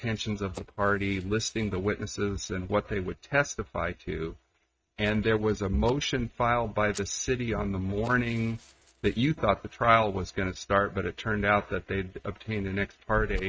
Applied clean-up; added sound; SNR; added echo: neural mask model RNNoise.